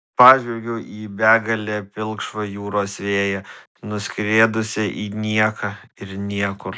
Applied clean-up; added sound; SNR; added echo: none; none; none; none.